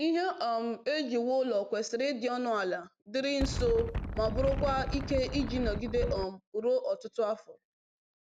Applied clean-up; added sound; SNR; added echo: none; Wind; 3 dB; none.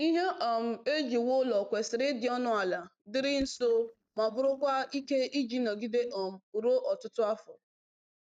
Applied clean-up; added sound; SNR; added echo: neural mask model DeepFilterNet 3.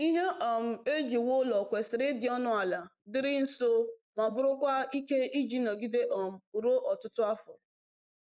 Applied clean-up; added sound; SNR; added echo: neural mask model Resemble Enhance denoiser.